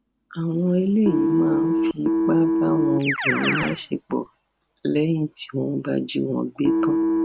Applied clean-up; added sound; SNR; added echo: none; Keyboard (musical); 0 dB; none.